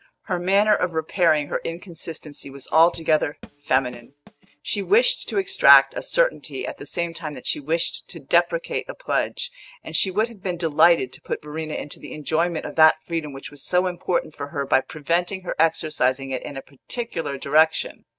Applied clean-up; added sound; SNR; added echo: neural mask model RNNoise.